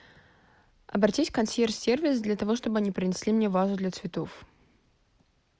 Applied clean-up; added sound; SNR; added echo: none; none; none; none.